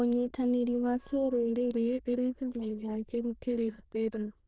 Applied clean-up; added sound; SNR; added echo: neural diffusion model UNIVERSE++.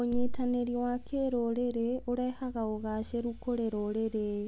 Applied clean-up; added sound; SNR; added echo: none; none; none; none.